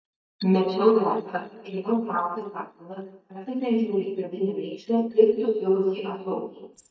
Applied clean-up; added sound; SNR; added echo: neural mask model DeepFilterNet 3.